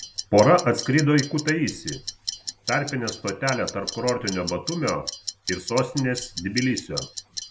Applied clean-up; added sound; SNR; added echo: none; Clock; 10 dB; none.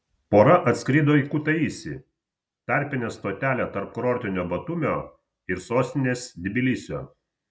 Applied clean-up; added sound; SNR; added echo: none; none; none; none.